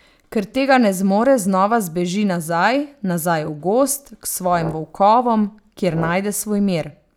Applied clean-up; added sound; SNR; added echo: none; Brass instrument; 16 dB; none.